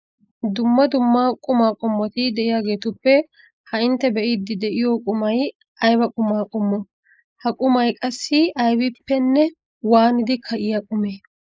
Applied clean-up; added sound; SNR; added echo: neural mask model Resemble Enhance denoiser.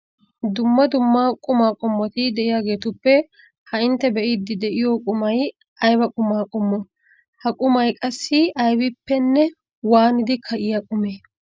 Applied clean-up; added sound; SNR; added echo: none; none; none; none.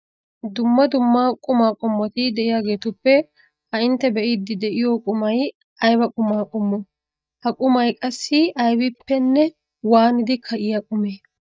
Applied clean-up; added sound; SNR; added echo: neural mask model DeepFilterNet 3.